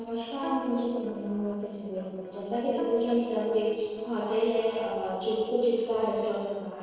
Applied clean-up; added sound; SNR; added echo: neural separator model SepFormer DNS4.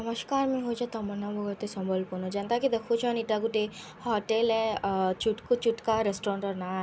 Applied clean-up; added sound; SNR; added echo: none; none; none; none.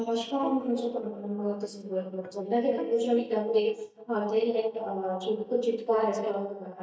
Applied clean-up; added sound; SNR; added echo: neural mask model DeepFilterNet 3.